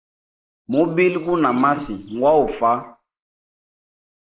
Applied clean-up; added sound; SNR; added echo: neural mask model Resemble Enhance denoiser.